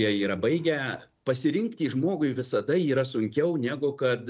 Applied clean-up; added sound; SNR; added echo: none; none; none; none.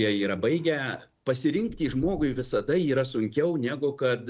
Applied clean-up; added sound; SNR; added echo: none; Knock / Wood; 19 dB; none.